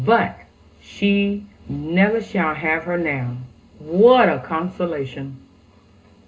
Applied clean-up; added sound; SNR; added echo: none; none; none; reverberation time 0.2 s.